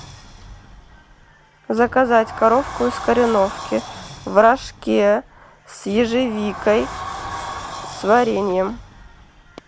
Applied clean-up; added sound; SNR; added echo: none; Sliding door; 14 dB; none.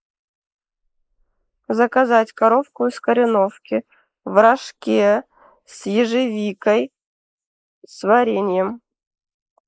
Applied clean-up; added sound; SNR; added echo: neural mask model Resemble Enhance denoiser.